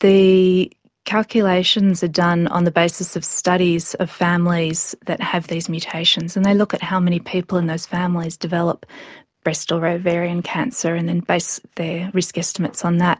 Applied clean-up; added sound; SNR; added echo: none; none; none; none.